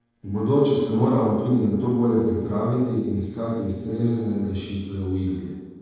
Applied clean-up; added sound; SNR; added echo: neural separator model SepFormer DNS4.